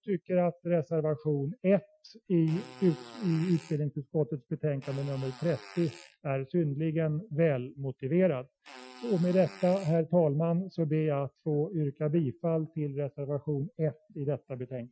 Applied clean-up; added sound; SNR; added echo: classical method Wiener filter.